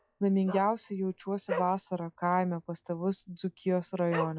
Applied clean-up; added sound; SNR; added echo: classical method log-MMSE.